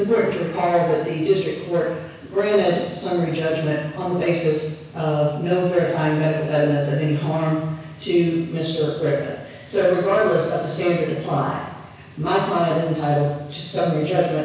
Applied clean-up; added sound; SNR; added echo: none; none; none; reverberation time 1.1 s.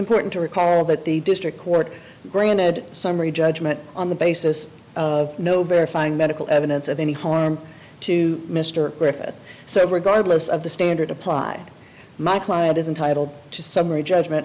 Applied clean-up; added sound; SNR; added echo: none; none; none; none.